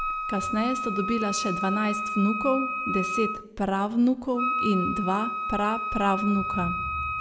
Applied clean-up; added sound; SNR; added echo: none; Wind instrument, woodwind instrument; 3 dB; none.